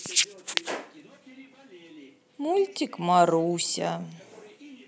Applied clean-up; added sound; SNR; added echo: none; none; none; none.